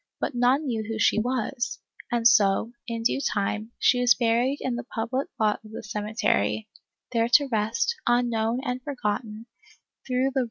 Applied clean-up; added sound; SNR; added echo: none; none; none; none.